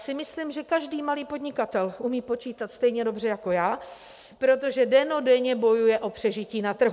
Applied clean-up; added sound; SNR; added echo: none; none; none; none.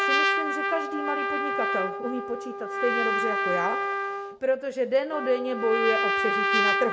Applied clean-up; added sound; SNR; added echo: none; Trumpet; -2 dB; reverberation time 0.5 s.